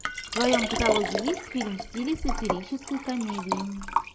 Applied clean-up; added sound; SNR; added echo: none; Liquid; 0 dB; none.